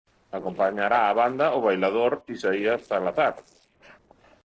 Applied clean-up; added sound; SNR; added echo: neural separator model SepFormer DNS4.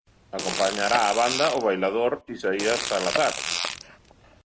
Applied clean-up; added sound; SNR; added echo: none; Fart; 6 dB; none.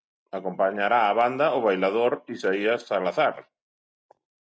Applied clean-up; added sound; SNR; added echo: none; none; none; none.